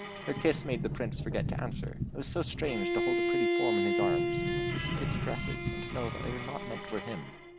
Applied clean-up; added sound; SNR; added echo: none; Bowed string instrument + Sliding door; -4 dB; none.